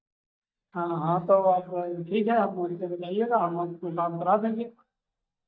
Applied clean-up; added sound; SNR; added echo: neural mask model DeepFilterNet 3.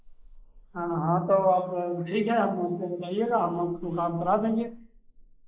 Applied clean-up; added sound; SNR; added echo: neural mask model Resemble Enhance denoiser.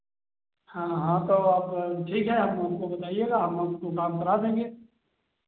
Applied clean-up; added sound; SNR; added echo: none; none; none; none.